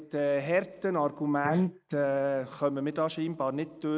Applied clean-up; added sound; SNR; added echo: neural mask model Resemble Enhance denoiser.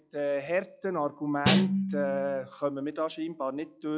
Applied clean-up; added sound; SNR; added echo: classical method log-MMSE.